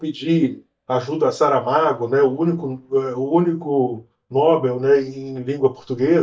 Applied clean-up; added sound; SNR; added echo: neural mask model DeepFilterNet 3.